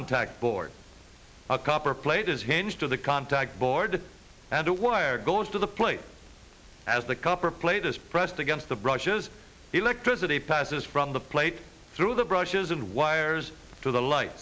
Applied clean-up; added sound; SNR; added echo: none; none; none; none.